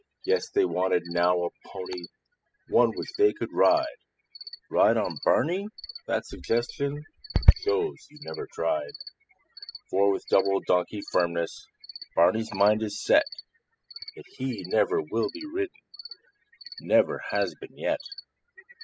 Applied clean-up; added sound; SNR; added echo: classical method spectral subtraction.